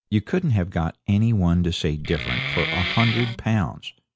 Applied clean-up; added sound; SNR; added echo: none; Wood; 5 dB; none.